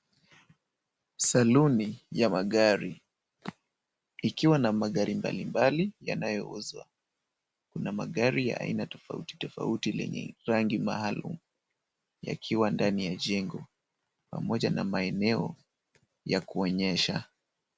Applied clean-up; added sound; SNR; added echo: none; none; none; none.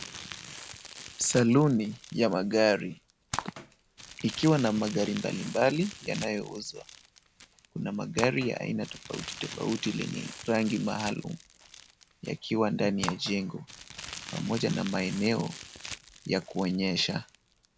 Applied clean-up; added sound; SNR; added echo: none; Crumpling, crinkling; 13 dB; none.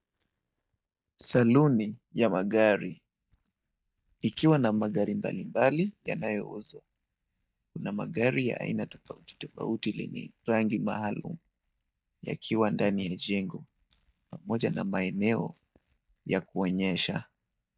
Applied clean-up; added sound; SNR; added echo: neural mask model DeepFilterNet 3.